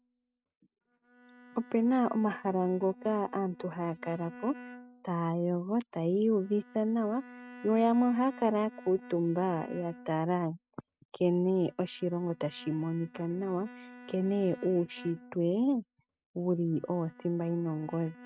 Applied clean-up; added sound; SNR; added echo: neural mask model RNNoise.